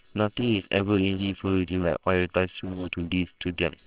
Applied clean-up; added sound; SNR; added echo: neural separator model SepFormer WHAMR!.